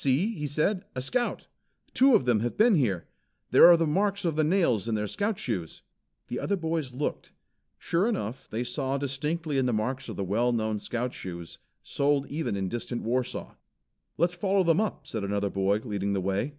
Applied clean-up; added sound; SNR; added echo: none; none; none; none.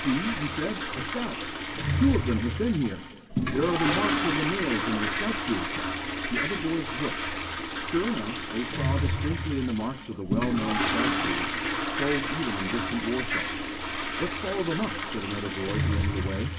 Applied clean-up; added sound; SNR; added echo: none; Toilet flush; -2 dB; reverberation time 2.5 s.